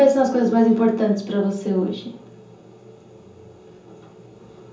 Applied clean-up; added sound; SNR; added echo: none; none; none; reverberation time 0.6 s.